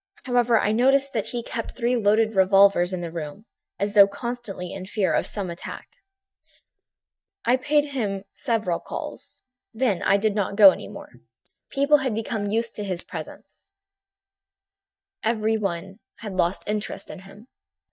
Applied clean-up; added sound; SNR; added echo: neural mask model DeepFilterNet 3.